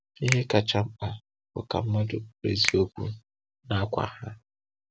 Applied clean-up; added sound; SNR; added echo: none; Finger snapping; 11 dB; none.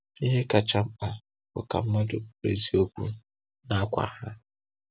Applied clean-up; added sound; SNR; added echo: none; none; none; none.